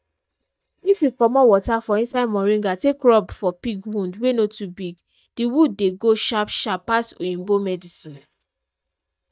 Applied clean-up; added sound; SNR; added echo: neural mask model DeepFilterNet 3.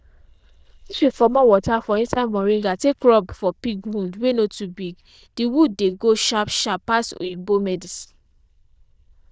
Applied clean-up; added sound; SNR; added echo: neural diffusion model UNIVERSE++.